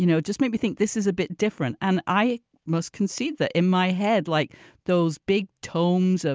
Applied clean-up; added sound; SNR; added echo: none; none; none; none.